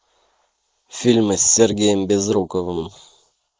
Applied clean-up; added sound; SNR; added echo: neural mask model Resemble Enhance denoiser.